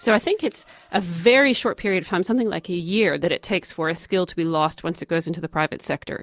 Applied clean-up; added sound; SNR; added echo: none; none; none; none.